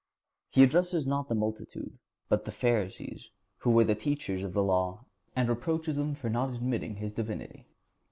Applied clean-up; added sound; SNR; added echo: none; none; none; none.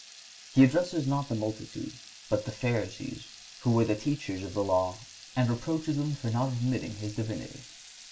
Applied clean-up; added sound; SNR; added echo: none; Water tap, faucet / Liquid; 19 dB; reverberation time 0.2 s.